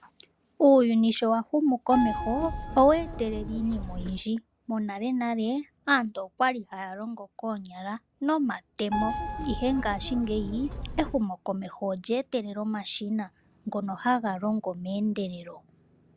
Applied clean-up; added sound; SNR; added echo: none; Keyboard (musical); 6 dB; none.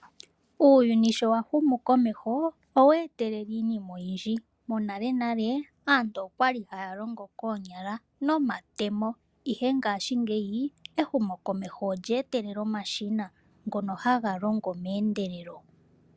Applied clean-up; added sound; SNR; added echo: none; none; none; none.